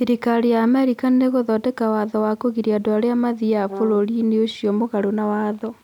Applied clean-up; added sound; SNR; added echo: none; Brass instrument; 14 dB; none.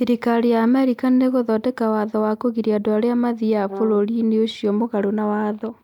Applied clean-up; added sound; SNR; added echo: neural mask model DeepFilterNet 3.